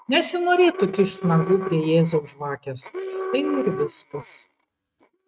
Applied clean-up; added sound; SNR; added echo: neural mask model RNNoise.